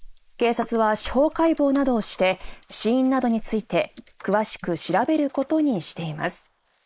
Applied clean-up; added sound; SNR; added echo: neural mask model Resemble Enhance denoiser.